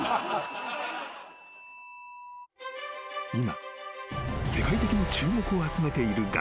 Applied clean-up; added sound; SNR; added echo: none; none; none; none.